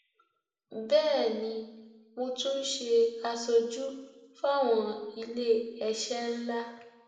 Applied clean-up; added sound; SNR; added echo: none; none; none; reverberation time 1.0 s.